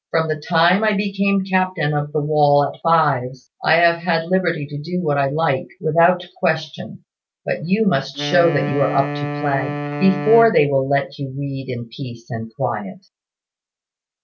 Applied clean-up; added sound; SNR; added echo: none; Wind instrument, woodwind instrument; 6 dB; none.